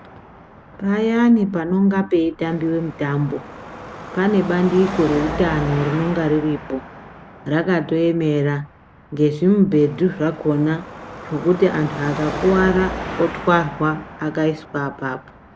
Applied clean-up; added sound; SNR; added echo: none; Car passing by / Traffic noise, roadway noise / Engine; 12 dB; none.